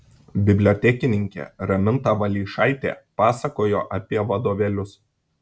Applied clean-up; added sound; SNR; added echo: none; none; none; none.